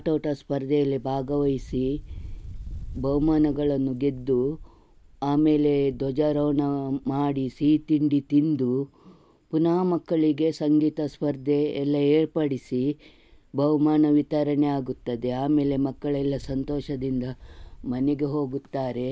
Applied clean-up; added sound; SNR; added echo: none; Wind; 19 dB; none.